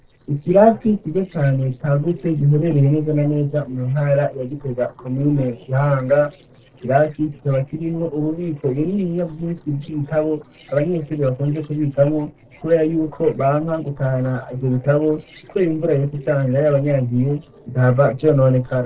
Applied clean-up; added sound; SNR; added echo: neural separator model SepFormer DNS4.